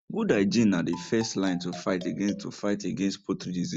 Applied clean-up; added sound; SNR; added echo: neural mask model RNNoise.